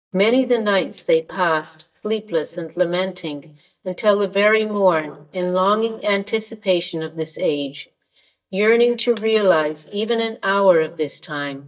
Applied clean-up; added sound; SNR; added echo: neural mask model DeepFilterNet 3.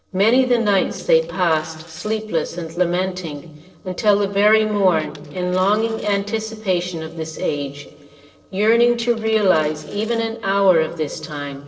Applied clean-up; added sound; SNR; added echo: neural separator model SepFormer DNS4.